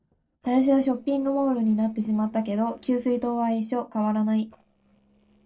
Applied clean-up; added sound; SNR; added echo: neural separator model SepFormer DNS4.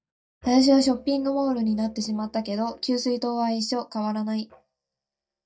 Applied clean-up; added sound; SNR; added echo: neural mask model DeepFilterNet 3.